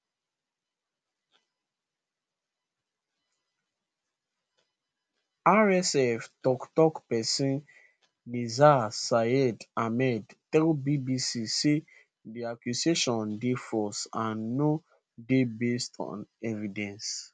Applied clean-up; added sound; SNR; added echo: none; none; none; none.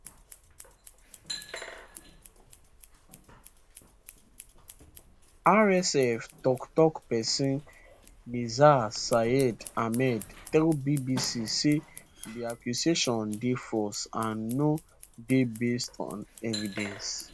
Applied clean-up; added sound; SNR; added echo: none; Scissors; 16 dB; none.